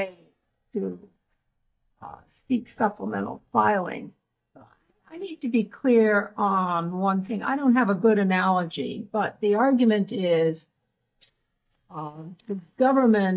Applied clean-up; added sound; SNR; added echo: neural mask model DeepFilterNet 3.